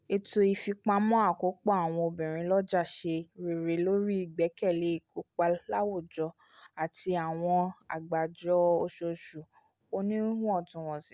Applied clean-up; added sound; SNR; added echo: none; none; none; none.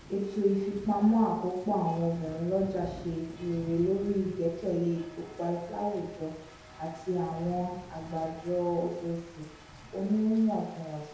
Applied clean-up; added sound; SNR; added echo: none; Rain; 18 dB; reverberation time 0.9 s.